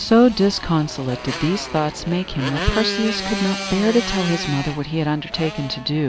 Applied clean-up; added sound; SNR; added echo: none; Motorcycle; 9 dB; none.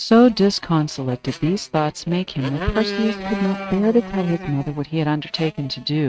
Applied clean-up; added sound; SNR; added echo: neural mask model RNNoise.